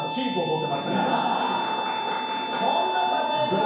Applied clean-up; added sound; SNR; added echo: none; Bowed string instrument; 2 dB; reverberation time 1.0 s.